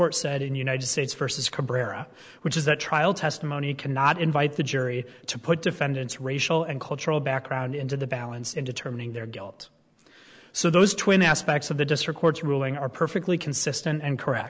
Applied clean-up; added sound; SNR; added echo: none; none; none; none.